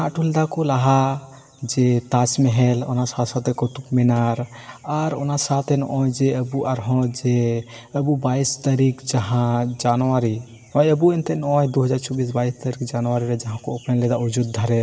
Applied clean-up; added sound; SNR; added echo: none; none; none; reverberation time 1.9 s.